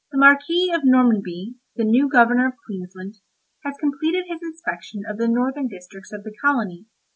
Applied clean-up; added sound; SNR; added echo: none; none; none; none.